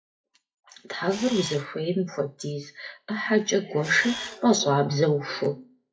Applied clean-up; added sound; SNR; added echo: classical method WPE with log-MMSE.